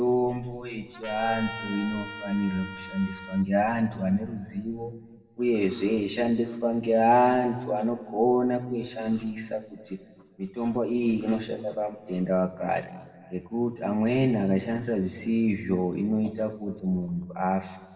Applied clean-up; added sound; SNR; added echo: none; Trumpet; 13 dB; reverberation time 1.3 s.